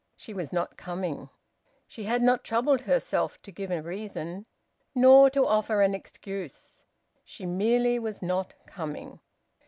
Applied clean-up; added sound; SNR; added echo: none; none; none; none.